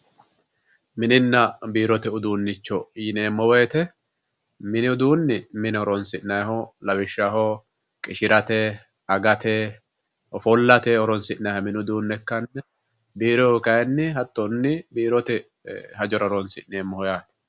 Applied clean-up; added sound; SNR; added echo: none; none; none; none.